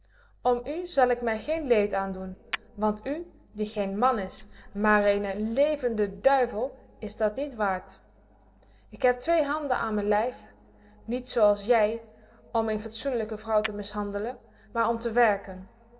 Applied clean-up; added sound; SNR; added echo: neural separator model SepFormer DNS4.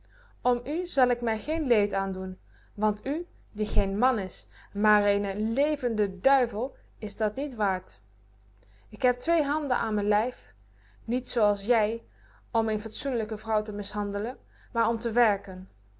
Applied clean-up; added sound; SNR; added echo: none; none; none; none.